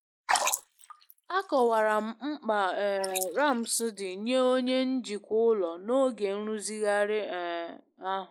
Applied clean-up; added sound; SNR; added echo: neural mask model Resemble Enhance denoiser.